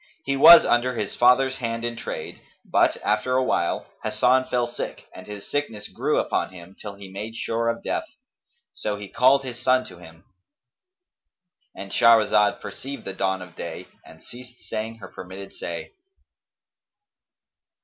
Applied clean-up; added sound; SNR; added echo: none; none; none; none.